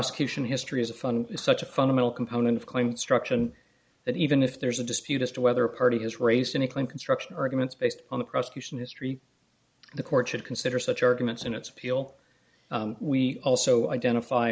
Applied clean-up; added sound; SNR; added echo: none; none; none; none.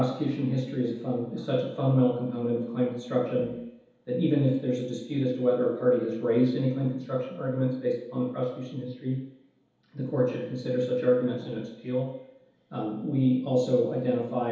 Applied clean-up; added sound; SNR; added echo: none; none; none; reverberation time 2.2 s.